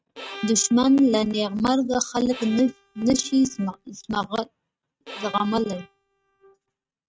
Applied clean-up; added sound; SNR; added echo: neural mask model RNNoise.